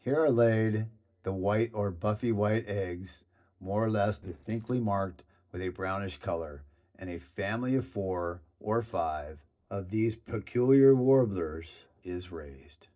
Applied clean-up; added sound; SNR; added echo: neural separator model SepFormer DNS4.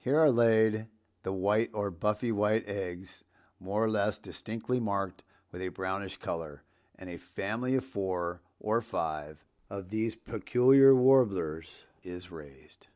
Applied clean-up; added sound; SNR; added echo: none; none; none; none.